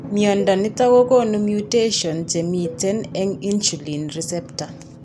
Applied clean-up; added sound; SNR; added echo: none; Drum + Cowbell; 15 dB; none.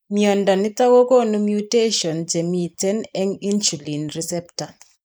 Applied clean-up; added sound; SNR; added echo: neural mask model Resemble Enhance denoiser.